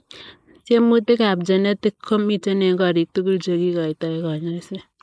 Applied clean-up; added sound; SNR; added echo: neural mask model Resemble Enhance denoiser.